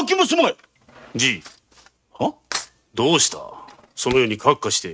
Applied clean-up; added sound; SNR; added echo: neural mask model RNNoise.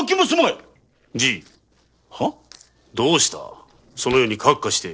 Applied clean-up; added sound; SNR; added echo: neural separator model SepFormer DNS4.